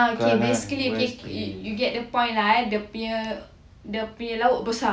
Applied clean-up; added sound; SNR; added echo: none; none; none; none.